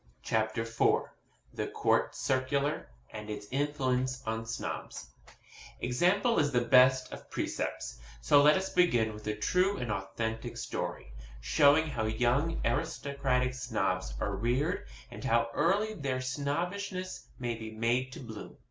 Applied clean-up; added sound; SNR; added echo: none; none; none; none.